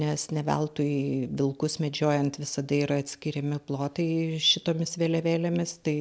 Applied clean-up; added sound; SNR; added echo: none; none; none; none.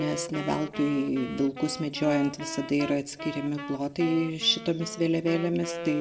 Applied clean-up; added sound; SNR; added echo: none; Wind instrument, woodwind instrument; 11 dB; reverberation time 1.5 s.